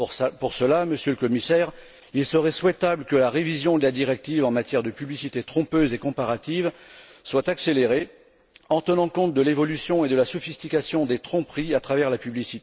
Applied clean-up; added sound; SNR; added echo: none; none; none; none.